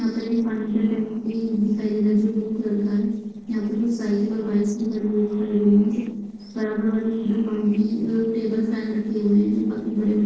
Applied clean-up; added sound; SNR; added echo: neural separator model SepFormer DNS4.